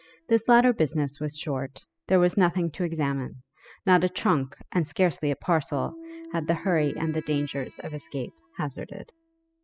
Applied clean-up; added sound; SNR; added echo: classical method spectral subtraction.